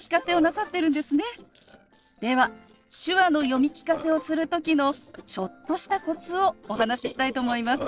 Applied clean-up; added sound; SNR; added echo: neural separator model SepFormer DNS4.